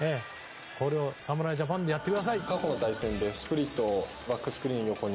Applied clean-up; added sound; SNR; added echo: none; none; none; none.